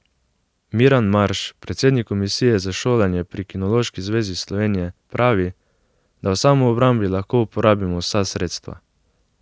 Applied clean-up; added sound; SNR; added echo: none; none; none; none.